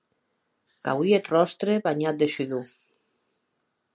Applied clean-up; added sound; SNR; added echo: none; none; none; none.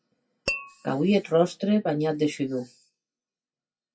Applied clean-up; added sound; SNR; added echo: classical method WPE with log-MMSE.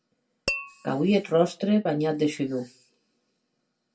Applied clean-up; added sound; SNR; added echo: none; Tap / Glass; 10 dB; reverberation time 0.1 s.